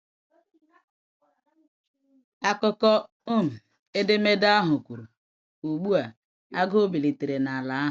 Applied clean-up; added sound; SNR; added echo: none; none; none; none.